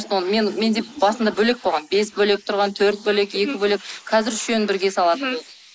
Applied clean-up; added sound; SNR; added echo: neural mask model Resemble Enhance denoiser.